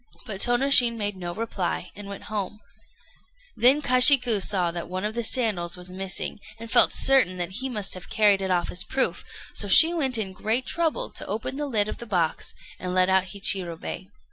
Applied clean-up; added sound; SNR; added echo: none; none; none; none.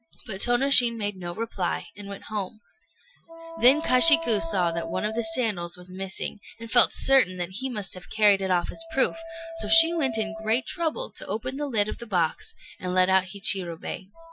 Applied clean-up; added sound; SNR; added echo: classical method Wiener filter.